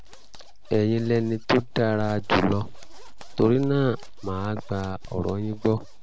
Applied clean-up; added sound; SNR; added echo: none; Zipper (clothing); 10 dB; none.